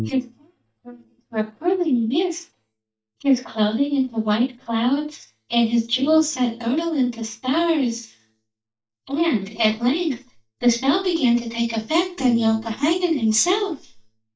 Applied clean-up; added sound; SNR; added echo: neural mask model DeepFilterNet 3.